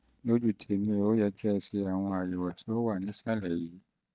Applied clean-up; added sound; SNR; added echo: neural mask model DeepFilterNet 3.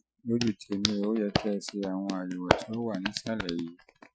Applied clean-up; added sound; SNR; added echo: classical method Wiener filter.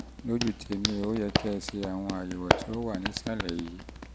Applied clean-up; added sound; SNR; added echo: none; Hands; 0 dB; none.